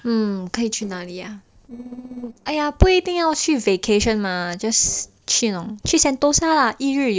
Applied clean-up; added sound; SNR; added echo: neural separator model SepFormer DNS4.